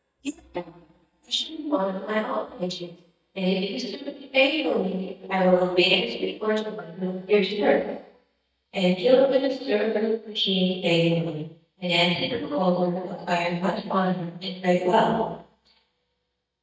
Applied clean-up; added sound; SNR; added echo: neural mask model DeepFilterNet 3.